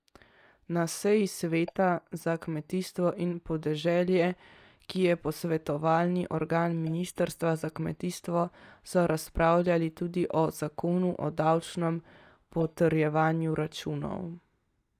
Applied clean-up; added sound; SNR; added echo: neural mask model DeepFilterNet 3.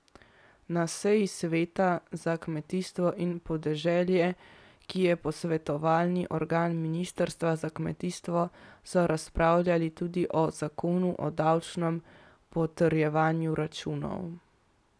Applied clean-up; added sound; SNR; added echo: none; none; none; none.